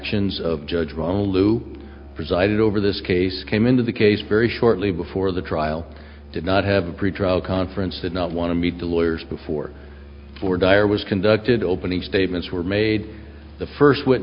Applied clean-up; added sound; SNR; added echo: none; Musical instrument; 19 dB; none.